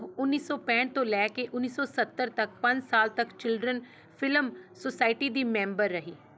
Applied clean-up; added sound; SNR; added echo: none; none; none; none.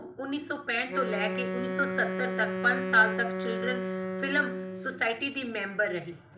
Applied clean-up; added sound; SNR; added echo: none; Wind instrument, woodwind instrument; 4 dB; reverberation time 0.4 s.